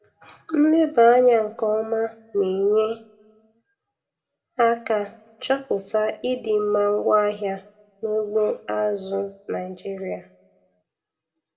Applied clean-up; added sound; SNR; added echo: none; none; none; reverberation time 0.6 s.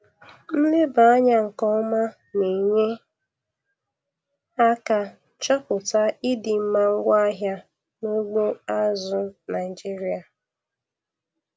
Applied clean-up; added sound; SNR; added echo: none; none; none; none.